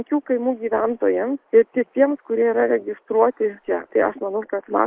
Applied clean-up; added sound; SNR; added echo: neural mask model Resemble Enhance denoiser.